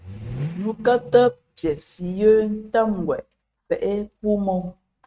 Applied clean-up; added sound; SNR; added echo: neural mask model RNNoise.